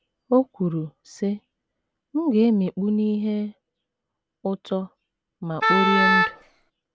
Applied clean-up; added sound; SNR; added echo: none; Wind instrument, woodwind instrument; -4 dB; none.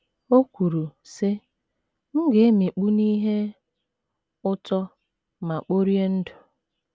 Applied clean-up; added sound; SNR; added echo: none; none; none; none.